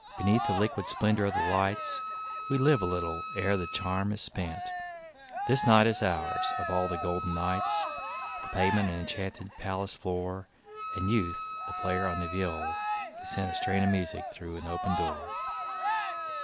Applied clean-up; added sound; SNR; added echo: none; Wind instrument, woodwind instrument + Cheering; 4 dB; none.